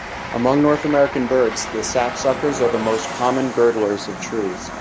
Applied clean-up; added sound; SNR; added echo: none; Train; 9 dB; none.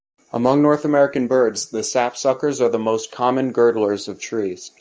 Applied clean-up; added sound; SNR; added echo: none; none; none; none.